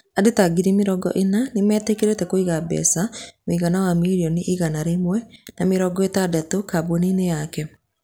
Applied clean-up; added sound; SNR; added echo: none; none; none; none.